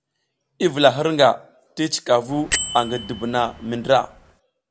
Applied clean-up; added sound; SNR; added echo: none; Bell; 8 dB; none.